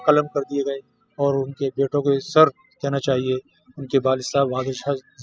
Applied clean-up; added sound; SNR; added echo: classical method spectral subtraction.